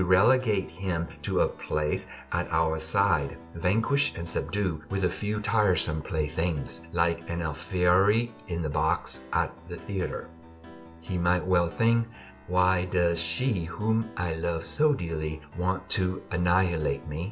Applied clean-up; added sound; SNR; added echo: none; Piano; 19 dB; reverberation time 0.4 s.